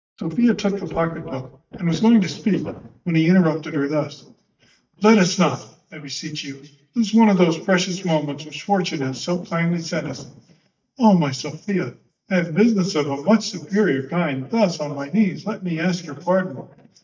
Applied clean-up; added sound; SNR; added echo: neural mask model DeepFilterNet 3.